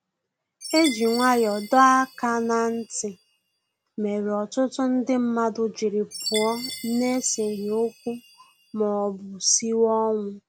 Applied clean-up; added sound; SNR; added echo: none; Chime; 15 dB; none.